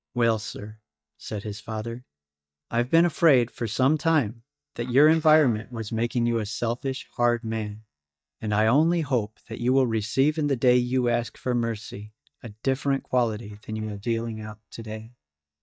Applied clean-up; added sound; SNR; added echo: neural mask model DeepFilterNet 3.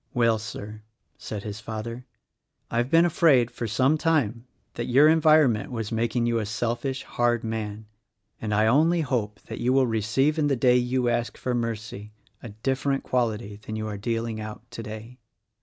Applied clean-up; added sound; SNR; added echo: none; none; none; none.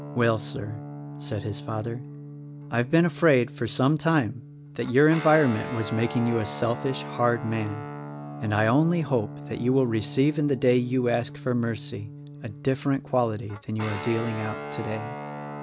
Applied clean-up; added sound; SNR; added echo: none; Guitar; 12 dB; none.